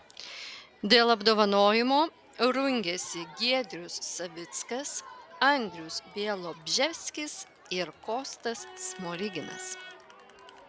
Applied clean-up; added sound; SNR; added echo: none; Crowd; 20 dB; none.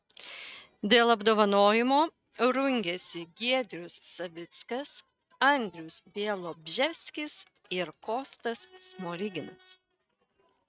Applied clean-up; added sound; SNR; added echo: neural mask model RNNoise.